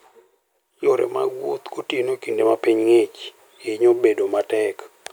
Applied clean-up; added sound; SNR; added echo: none; none; none; none.